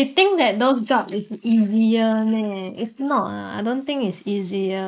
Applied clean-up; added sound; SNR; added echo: neural mask model Resemble Enhance denoiser.